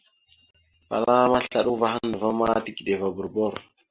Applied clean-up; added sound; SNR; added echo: none; none; none; none.